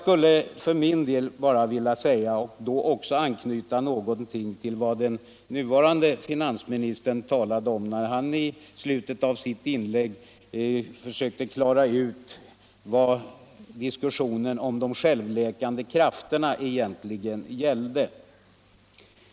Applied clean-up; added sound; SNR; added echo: none; none; none; none.